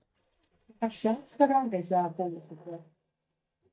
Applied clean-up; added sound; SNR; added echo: neural mask model DeepFilterNet 3.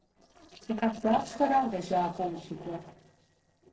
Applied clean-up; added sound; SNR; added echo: neural separator model SepFormer DNS4.